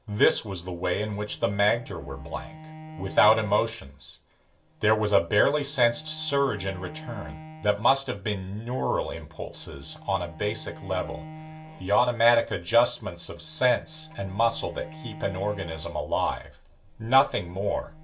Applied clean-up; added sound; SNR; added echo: none; Bowed string instrument; 18 dB; reverberation time 0.2 s.